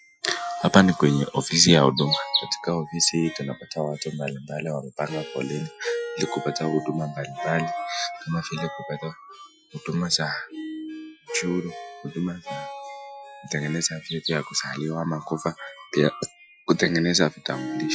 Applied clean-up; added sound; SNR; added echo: classical method Wiener filter.